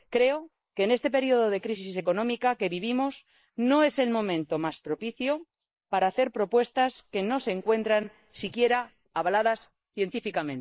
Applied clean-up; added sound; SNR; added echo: neural mask model Resemble Enhance denoiser.